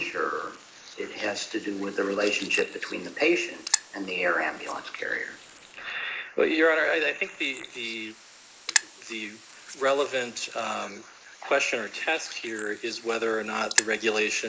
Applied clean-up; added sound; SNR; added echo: neural mask model Resemble Enhance denoiser.